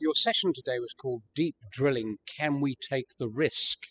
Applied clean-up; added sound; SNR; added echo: classical method spectral subtraction.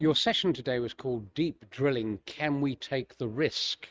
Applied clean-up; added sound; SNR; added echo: neural mask model RNNoise.